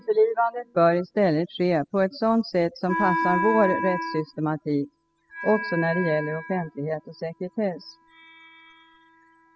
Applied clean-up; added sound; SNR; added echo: classical method spectral subtraction.